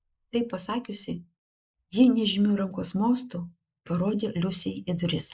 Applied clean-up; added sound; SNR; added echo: neural mask model Resemble Enhance denoiser.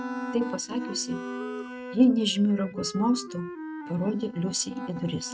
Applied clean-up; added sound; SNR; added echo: neural mask model RNNoise.